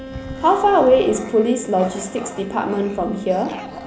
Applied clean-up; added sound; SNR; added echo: none; Bark / Growling + Bowed string instrument; 14 dB; none.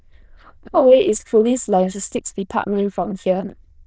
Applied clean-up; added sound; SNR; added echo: neural diffusion model UNIVERSE++.